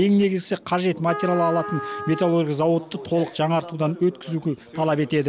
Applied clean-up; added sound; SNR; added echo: none; Trumpet; 11 dB; none.